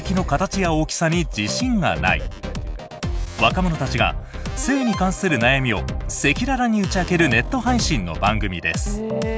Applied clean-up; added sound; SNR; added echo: none; none; none; none.